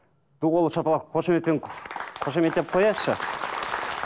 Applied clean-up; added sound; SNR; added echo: none; none; none; none.